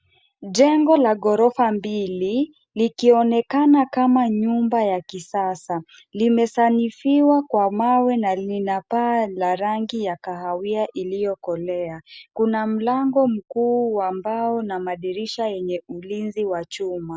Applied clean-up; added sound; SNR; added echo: none; none; none; none.